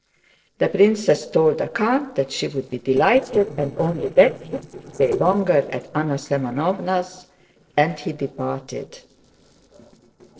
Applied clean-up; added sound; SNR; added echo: neural separator model SepFormer DNS4.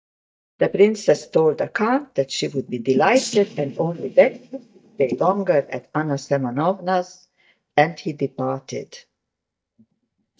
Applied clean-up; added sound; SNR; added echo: neural mask model DeepFilterNet 3.